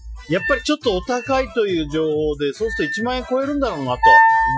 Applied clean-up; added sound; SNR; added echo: classical method Wiener filter.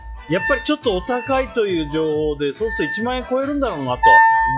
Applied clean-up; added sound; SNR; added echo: classical method log-MMSE.